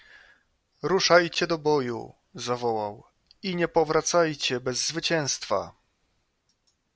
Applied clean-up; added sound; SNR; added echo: none; none; none; none.